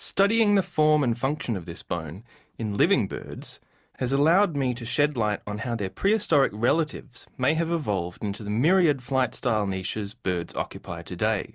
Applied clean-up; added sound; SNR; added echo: none; none; none; none.